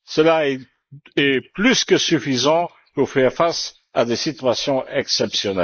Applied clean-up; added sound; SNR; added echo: neural mask model Resemble Enhance denoiser.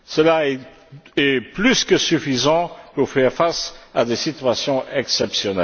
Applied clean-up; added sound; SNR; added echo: none; none; none; none.